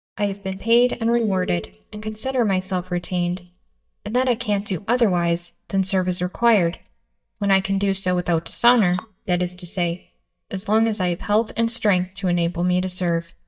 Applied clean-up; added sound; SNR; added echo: neural mask model DeepFilterNet 3.